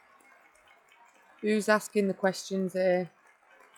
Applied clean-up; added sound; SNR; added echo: classical method log-MMSE.